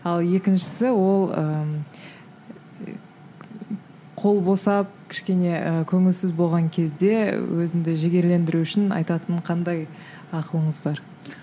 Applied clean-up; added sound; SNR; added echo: none; none; none; none.